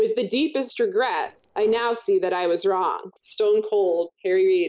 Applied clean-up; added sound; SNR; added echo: neural separator model SepFormer DNS4.